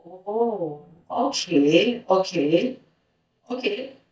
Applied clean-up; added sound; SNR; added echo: neural mask model DeepFilterNet 3.